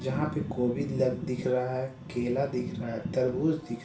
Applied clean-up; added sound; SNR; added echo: none; none; none; reverberation time 0.5 s.